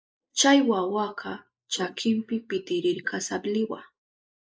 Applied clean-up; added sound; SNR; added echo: neural mask model Resemble Enhance denoiser.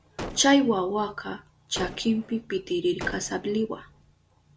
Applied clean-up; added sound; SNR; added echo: none; Gunshot, gunfire; 14 dB; none.